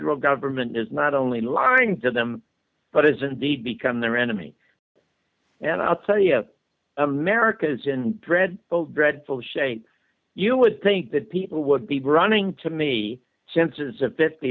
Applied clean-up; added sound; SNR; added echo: none; none; none; none.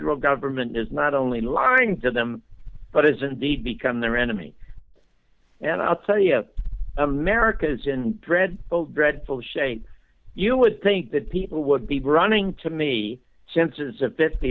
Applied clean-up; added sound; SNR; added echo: none; Insect; 13 dB; none.